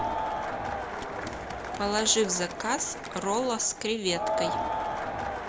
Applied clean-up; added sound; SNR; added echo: none; Crowd; 2 dB; none.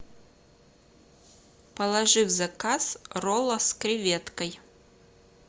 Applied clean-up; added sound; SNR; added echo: none; none; none; none.